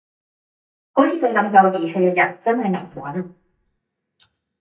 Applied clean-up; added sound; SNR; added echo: neural mask model DeepFilterNet 3.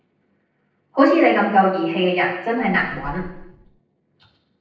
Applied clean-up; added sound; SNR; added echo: neural separator model SepFormer DNS4.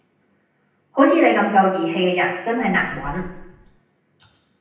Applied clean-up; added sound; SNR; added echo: none; Bird; 17 dB; reverberation time 0.9 s.